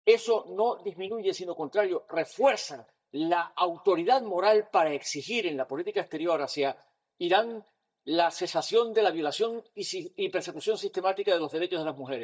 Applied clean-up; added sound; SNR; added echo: neural mask model DeepFilterNet 3.